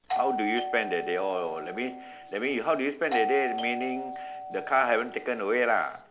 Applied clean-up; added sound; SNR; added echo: none; Doorbell; 6 dB; none.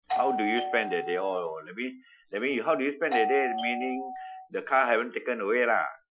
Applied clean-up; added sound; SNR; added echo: classical method Wiener filter.